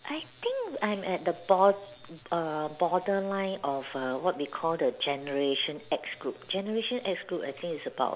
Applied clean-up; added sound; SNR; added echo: none; none; none; none.